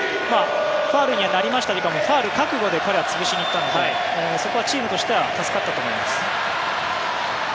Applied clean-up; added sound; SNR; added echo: none; none; none; none.